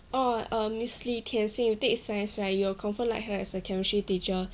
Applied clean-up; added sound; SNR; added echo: none; none; none; none.